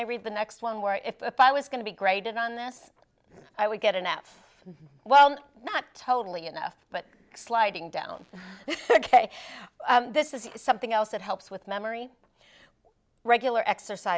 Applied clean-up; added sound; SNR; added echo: none; none; none; none.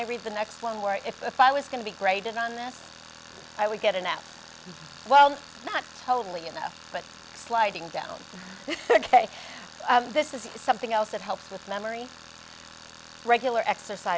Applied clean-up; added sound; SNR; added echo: none; Tools; 19 dB; none.